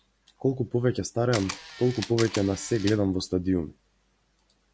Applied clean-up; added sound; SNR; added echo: none; Camera; 11 dB; none.